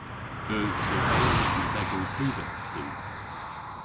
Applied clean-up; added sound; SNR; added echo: none; Car passing by; -5 dB; none.